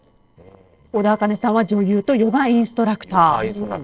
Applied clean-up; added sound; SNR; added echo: neural separator model SepFormer DNS4.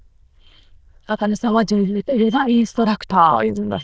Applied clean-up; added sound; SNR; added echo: neural diffusion model UNIVERSE++.